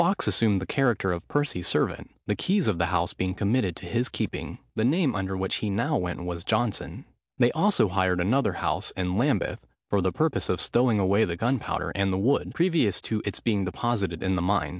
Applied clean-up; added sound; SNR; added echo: none; none; none; none.